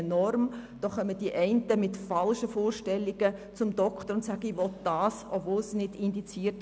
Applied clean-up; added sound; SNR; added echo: none; none; none; none.